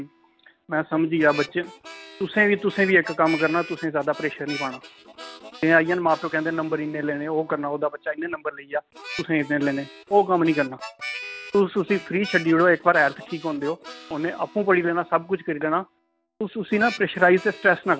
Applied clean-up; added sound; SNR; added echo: none; Harmonica; 17 dB; none.